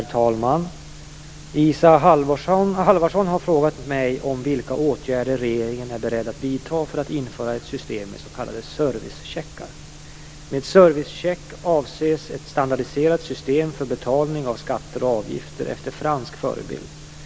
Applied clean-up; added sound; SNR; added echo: none; none; none; none.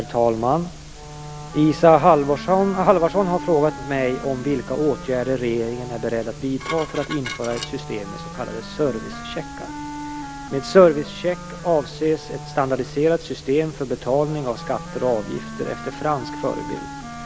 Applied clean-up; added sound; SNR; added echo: none; Dishes, pots, and pans + Wind instrument, woodwind instrument; 14 dB; none.